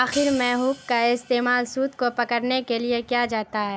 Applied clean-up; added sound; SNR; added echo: none; Hi-hat; 19 dB; none.